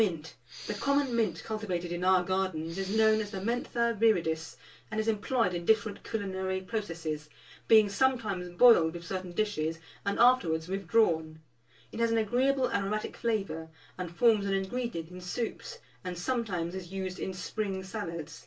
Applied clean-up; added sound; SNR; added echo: none; Respiratory sounds; 17 dB; reverberation time 0.2 s.